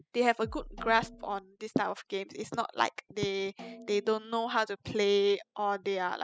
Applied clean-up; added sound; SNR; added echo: classical method spectral subtraction.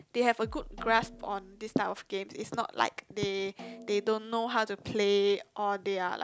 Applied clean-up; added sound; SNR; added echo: none; Snare drum + Bass drum; 19 dB; none.